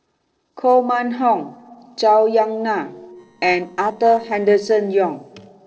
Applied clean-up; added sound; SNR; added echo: neural separator model SepFormer DNS4.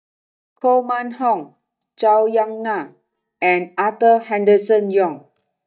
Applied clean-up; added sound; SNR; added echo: neural mask model DeepFilterNet 3.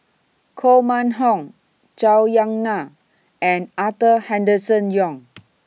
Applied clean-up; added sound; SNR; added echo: none; none; none; none.